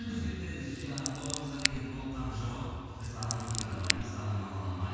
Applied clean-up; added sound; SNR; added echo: none; Scissors; 1 dB; reverberation time 2.1 s.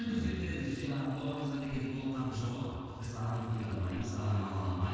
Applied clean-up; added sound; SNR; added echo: neural separator model SepFormer DNS4.